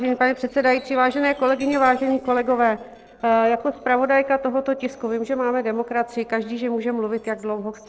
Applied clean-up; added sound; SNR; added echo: neural separator model SepFormer DNS4.